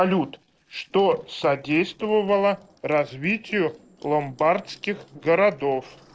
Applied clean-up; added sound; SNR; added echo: neural separator model SepFormer DNS4.